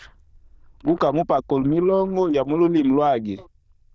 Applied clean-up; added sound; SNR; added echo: neural diffusion model UNIVERSE++.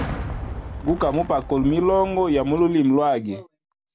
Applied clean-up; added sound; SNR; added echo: none; Fireworks; 12 dB; none.